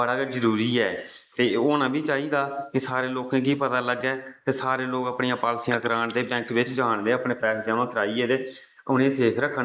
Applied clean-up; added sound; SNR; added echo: neural mask model Resemble Enhance denoiser.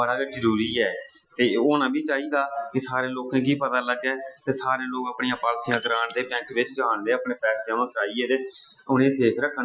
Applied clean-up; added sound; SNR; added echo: classical method Wiener filter.